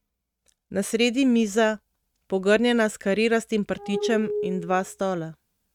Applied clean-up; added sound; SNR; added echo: neural mask model RNNoise.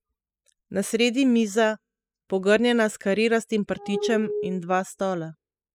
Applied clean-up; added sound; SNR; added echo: classical method spectral subtraction.